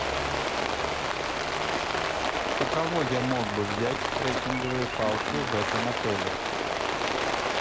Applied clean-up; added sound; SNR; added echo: none; Rain; -4 dB; none.